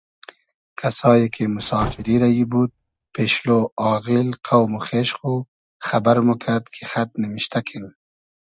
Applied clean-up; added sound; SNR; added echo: neural mask model RNNoise.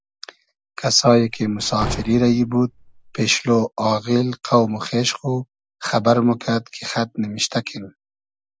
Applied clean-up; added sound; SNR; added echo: none; Slam / Wood; 12 dB; none.